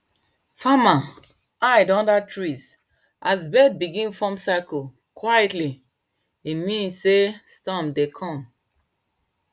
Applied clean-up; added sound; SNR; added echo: none; none; none; none.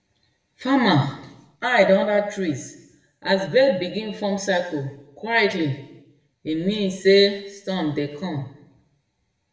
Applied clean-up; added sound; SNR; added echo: none; none; none; reverberation time 0.8 s.